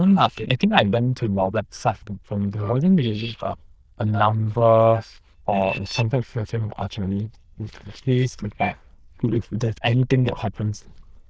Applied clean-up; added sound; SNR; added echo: neural diffusion model UNIVERSE++.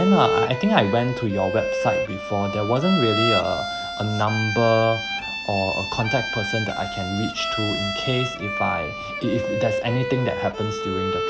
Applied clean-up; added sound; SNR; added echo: none; Bowed string instrument; 3 dB; none.